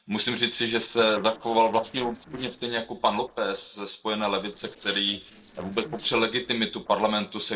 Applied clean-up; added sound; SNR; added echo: neural separator model SepFormer DNS4.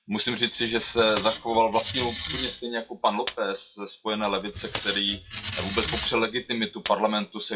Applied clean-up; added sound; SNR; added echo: classical method WPE with log-MMSE.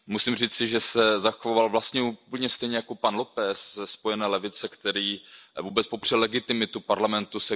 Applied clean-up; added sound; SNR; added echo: none; none; none; none.